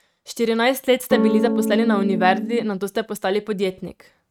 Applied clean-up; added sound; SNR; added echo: neural mask model RNNoise.